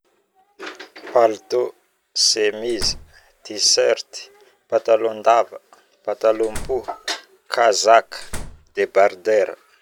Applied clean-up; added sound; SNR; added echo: none; Slam; 13 dB; none.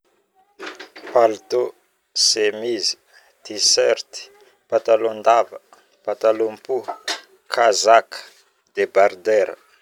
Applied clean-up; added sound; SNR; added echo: none; none; none; none.